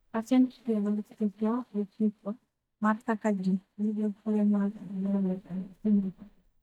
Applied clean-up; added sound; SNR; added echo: neural mask model DeepFilterNet 3.